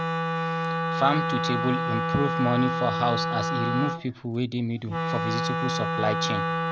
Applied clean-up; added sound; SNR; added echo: none; Wind instrument, woodwind instrument; -1 dB; none.